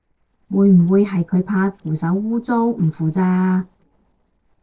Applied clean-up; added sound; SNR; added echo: neural separator model SepFormer DNS4.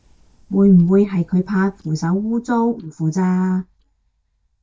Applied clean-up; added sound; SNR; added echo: neural mask model DeepFilterNet 3.